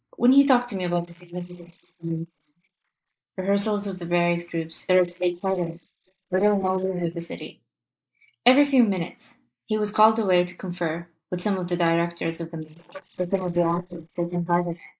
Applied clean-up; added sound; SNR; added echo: neural mask model Resemble Enhance denoiser.